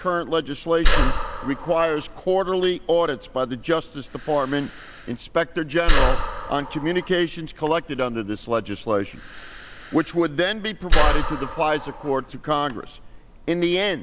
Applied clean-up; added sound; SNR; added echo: none; Breathing; 0 dB; none.